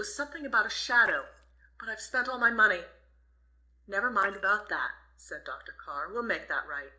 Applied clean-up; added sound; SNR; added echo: neural separator model SepFormer DNS4.